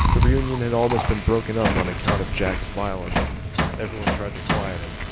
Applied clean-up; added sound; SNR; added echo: none; Bass drum + Chewing, mastication; -2 dB; none.